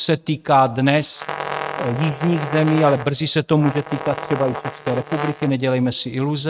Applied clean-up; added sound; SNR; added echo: neural mask model RNNoise.